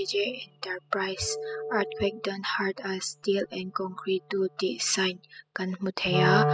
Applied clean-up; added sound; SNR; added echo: classical method spectral subtraction.